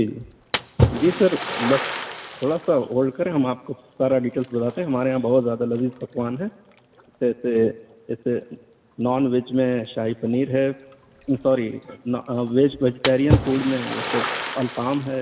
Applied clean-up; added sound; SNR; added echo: none; Splash, splatter; 7 dB; reverberation time 1.1 s.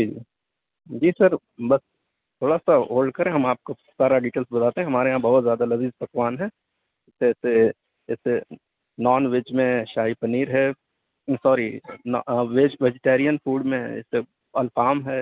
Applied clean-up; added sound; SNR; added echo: none; none; none; none.